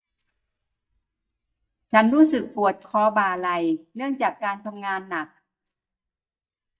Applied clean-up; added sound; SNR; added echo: neural mask model DeepFilterNet 3.